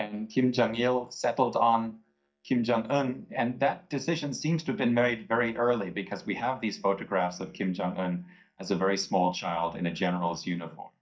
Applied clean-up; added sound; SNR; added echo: neural mask model DeepFilterNet 3.